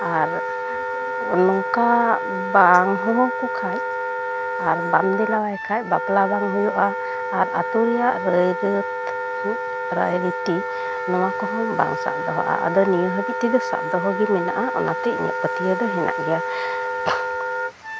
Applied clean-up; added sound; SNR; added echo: none; Wind instrument, woodwind instrument; 3 dB; none.